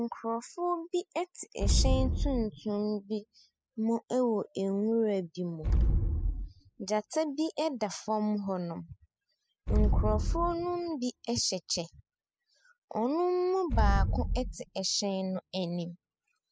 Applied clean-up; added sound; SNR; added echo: classical method spectral subtraction.